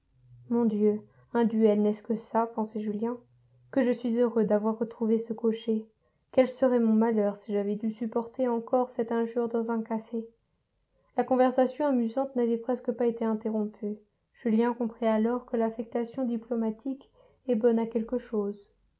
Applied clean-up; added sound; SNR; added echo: none; none; none; none.